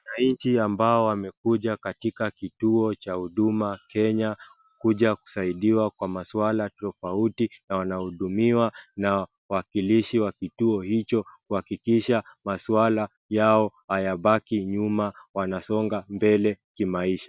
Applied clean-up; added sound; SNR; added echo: none; none; none; none.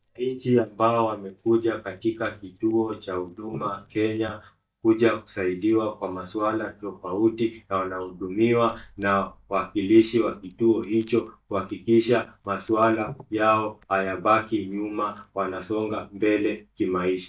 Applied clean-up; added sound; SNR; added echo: neural mask model DeepFilterNet 3.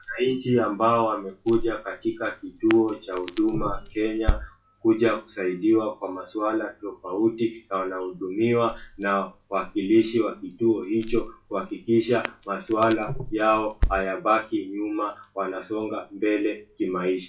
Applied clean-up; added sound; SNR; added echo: classical method WPE with log-MMSE.